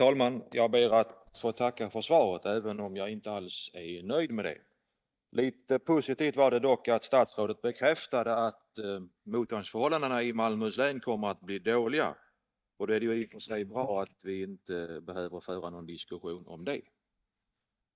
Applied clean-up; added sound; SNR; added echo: neural mask model DeepFilterNet 3.